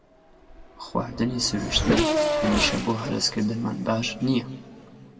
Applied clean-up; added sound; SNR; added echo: none; Race car, auto racing / Accelerating, revving, vroom; 2 dB; reverberation time 1.7 s.